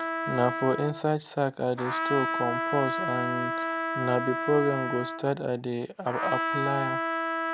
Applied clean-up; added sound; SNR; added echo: none; Trumpet; 2 dB; none.